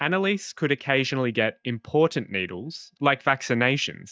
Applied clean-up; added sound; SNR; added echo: neural mask model DeepFilterNet 3.